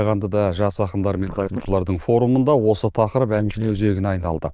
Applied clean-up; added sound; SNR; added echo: neural diffusion model UNIVERSE++.